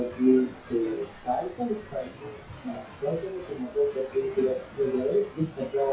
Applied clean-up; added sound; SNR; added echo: classical method WPE with log-MMSE.